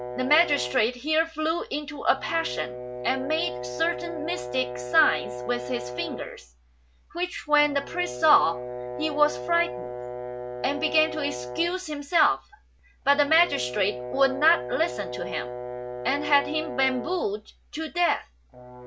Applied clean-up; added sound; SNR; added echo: none; Brass instrument; 9 dB; none.